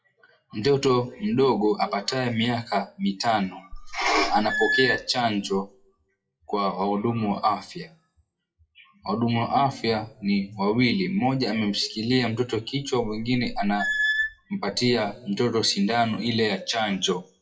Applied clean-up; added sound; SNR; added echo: classical method WPE with log-MMSE.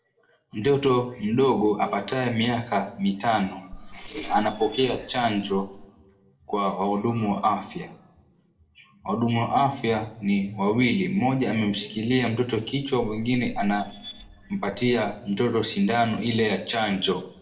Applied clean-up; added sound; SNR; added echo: neural separator model SepFormer DNS4.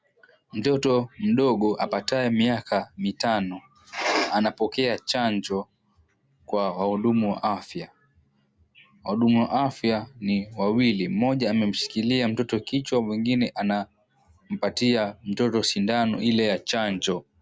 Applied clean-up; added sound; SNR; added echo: none; none; none; none.